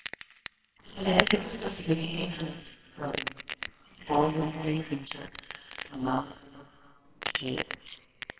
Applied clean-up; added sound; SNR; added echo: neural separator model SepFormer WHAMR!.